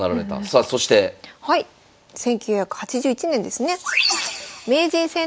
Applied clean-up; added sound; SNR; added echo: none; none; none; none.